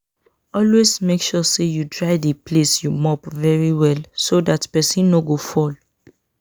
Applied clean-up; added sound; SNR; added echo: none; none; none; none.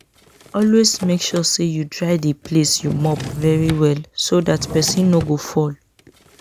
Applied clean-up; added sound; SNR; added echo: none; Drawer open or close; 15 dB; none.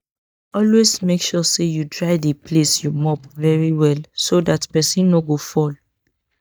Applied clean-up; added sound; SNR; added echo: neural mask model DeepFilterNet 3.